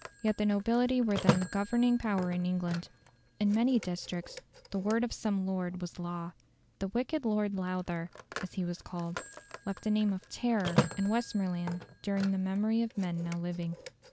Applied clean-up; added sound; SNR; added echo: none; Telephone; 9 dB; none.